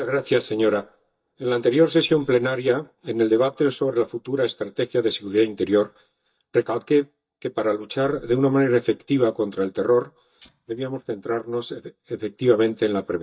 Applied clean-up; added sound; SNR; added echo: neural mask model DeepFilterNet 3.